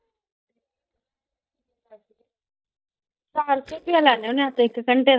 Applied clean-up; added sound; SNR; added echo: neural mask model DeepFilterNet 3.